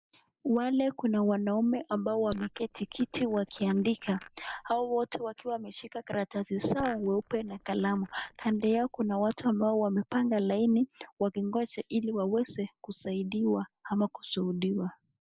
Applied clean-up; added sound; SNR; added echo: neural mask model Resemble Enhance denoiser.